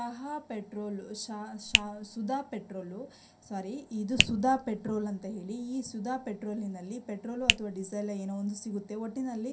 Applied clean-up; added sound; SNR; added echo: none; Finger snapping; -4 dB; reverberation time 0.3 s.